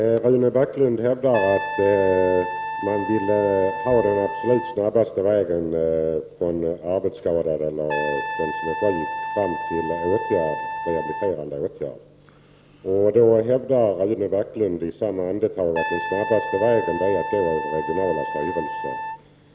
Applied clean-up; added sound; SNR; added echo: none; Trumpet; 7 dB; none.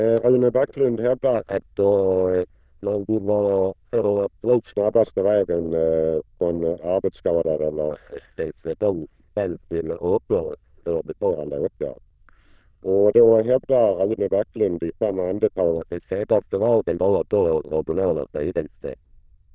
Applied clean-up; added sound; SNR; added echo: neural diffusion model UNIVERSE++.